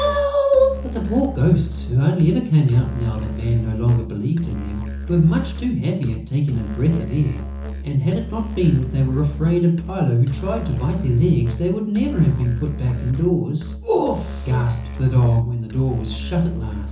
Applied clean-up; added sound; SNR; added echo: none; Musical instrument; 10 dB; reverberation time 0.7 s.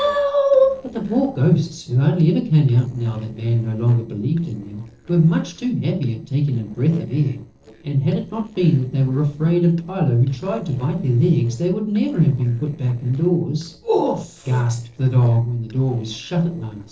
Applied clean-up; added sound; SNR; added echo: neural separator model SepFormer DNS4.